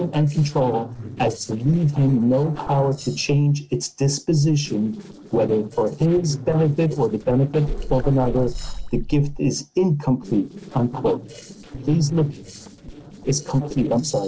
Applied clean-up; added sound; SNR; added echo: neural separator model SepFormer DNS4.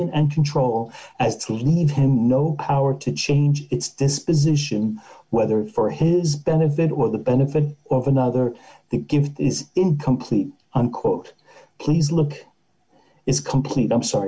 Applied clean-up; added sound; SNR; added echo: none; none; none; none.